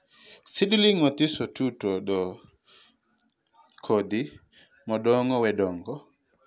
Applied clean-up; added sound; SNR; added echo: none; none; none; none.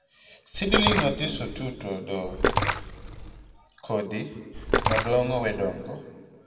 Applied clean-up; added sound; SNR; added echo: none; Splash, splatter; 0 dB; reverberation time 1.3 s.